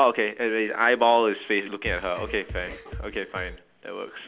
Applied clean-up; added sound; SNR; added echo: none; Drum kit; 13 dB; none.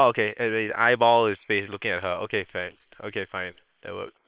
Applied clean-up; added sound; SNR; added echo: neural separator model SepFormer WHAM!.